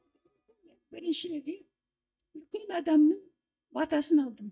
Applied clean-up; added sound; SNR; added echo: neural mask model DeepFilterNet 3.